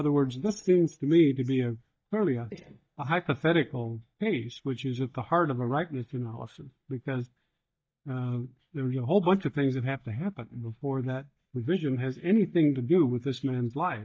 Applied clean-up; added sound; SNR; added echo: neural mask model DeepFilterNet 3.